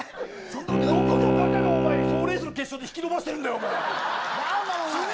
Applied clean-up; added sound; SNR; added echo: none; Bowed string instrument; -4 dB; none.